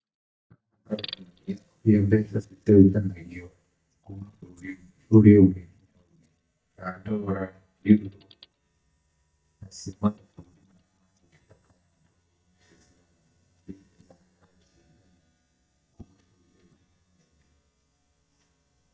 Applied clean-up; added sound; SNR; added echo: neural mask model DeepFilterNet 3.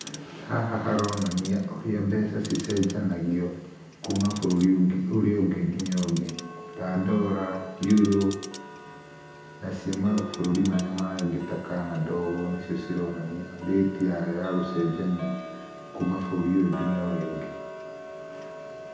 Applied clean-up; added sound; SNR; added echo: none; Tick-tock; 14 dB; reverberation time 0.9 s.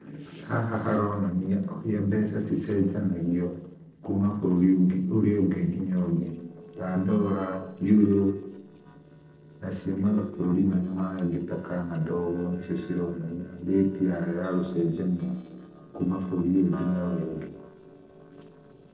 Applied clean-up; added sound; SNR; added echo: neural separator model SepFormer DNS4.